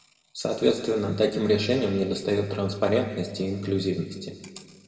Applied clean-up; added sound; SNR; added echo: none; none; none; reverberation time 1.9 s.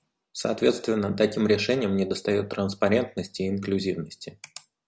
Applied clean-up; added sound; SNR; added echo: none; none; none; none.